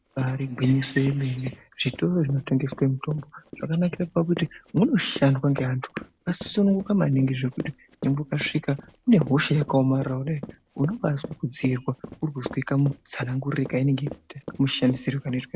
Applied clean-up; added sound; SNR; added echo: none; Run; 16 dB; none.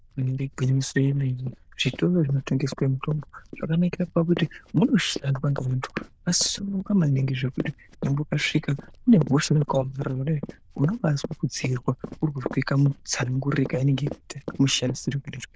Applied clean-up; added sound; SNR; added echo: neural diffusion model UNIVERSE++.